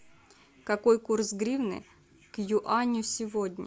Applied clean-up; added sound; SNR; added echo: none; none; none; none.